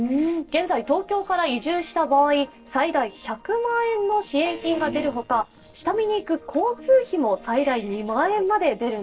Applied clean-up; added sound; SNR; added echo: neural separator model SepFormer DNS4.